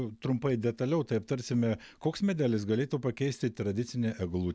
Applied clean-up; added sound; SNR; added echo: none; none; none; none.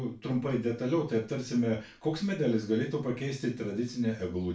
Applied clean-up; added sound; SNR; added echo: none; none; none; reverberation time 0.3 s.